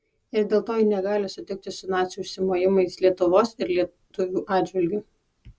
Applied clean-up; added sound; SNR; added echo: none; none; none; none.